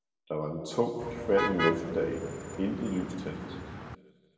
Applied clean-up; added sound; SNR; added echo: none; Motor vehicle (road); 5 dB; reverberation time 2.1 s.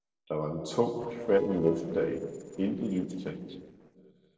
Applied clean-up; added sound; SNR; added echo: neural separator model SepFormer DNS4.